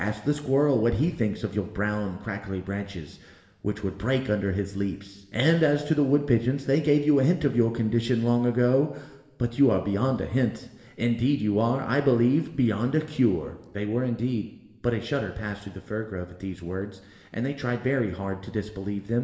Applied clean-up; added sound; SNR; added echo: none; none; none; reverberation time 1.0 s.